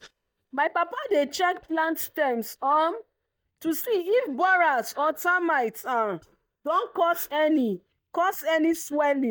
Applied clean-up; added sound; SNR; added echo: neural mask model DeepFilterNet 3.